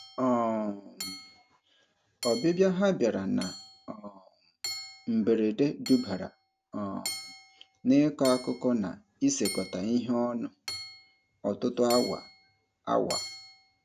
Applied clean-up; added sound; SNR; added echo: none; Hammer / Chink, clink; 14 dB; none.